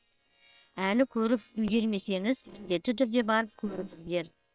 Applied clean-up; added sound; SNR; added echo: neural separator model SepFormer WHAM!.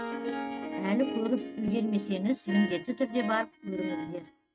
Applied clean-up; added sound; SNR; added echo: neural mask model RNNoise.